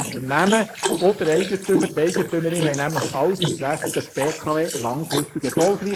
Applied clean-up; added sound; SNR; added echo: neural mask model Resemble Enhance denoiser.